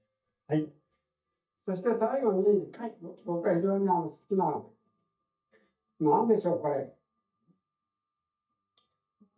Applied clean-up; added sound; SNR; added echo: neural mask model DeepFilterNet 3.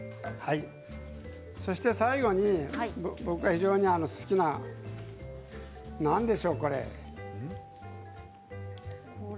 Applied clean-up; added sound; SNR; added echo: none; none; none; none.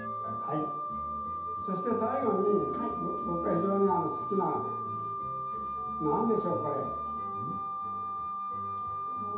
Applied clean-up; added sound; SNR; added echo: none; Wind instrument, woodwind instrument; 2 dB; reverberation time 0.8 s.